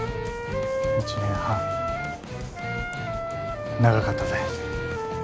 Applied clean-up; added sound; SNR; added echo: none; Wind instrument, woodwind instrument; 2 dB; none.